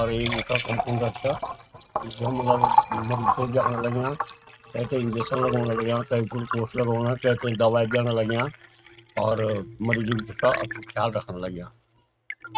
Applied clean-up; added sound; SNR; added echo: neural mask model RNNoise.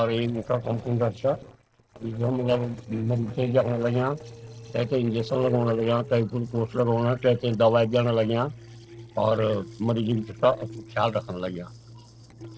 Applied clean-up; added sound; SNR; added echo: neural separator model SepFormer DNS4.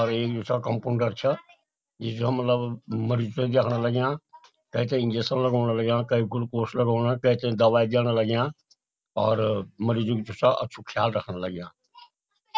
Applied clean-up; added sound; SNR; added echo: none; none; none; none.